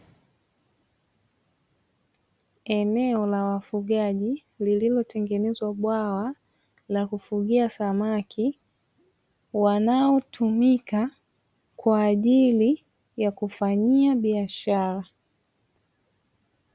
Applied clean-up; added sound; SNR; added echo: none; none; none; none.